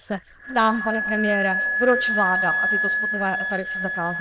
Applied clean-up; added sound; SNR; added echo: neural diffusion model UNIVERSE++.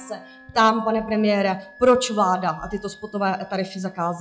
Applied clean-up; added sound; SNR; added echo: classical method log-MMSE.